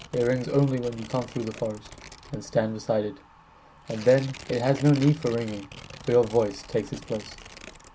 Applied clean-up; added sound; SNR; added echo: none; Tearing; 18 dB; none.